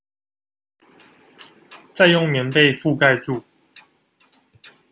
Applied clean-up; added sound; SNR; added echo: none; none; none; none.